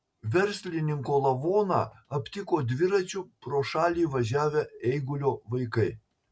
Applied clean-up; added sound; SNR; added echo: none; none; none; none.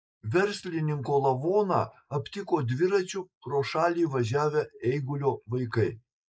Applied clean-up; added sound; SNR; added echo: neural mask model Resemble Enhance denoiser.